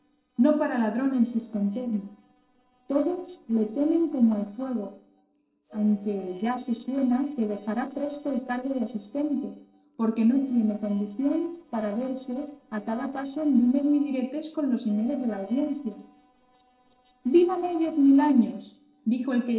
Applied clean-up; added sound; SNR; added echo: neural separator model SepFormer DNS4.